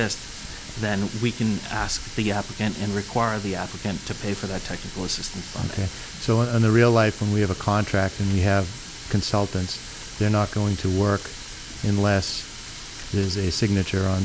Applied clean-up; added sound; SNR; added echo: none; Water tap, faucet; 14 dB; none.